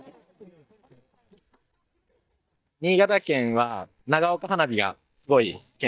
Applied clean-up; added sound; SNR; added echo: neural mask model DeepFilterNet 3.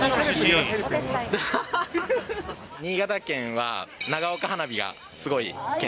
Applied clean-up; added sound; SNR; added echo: none; none; none; none.